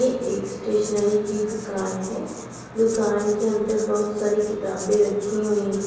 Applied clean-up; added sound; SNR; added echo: none; Rattle (instrument); 18 dB; reverberation time 1.1 s.